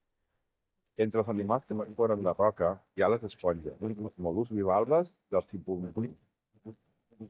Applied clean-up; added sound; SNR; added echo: neural mask model DeepFilterNet 3.